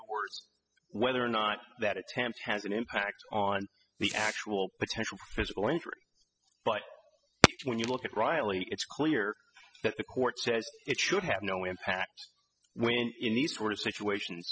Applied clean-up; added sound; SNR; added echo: classical method spectral subtraction.